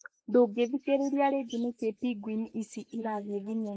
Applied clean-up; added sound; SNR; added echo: neural mask model Resemble Enhance denoiser.